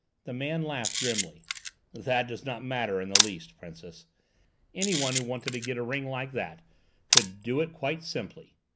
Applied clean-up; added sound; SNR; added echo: none; Camera; -1 dB; none.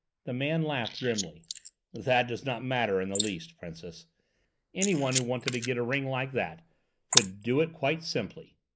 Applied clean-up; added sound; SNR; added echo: neural mask model Resemble Enhance denoiser.